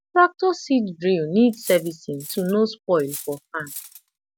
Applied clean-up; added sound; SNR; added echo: none; Cutlery, silverware; 17 dB; none.